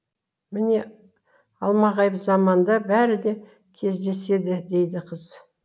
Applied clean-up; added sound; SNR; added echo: none; none; none; none.